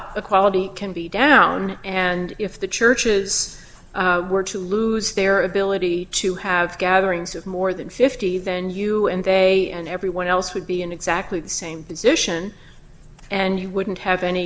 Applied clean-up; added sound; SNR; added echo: none; none; none; none.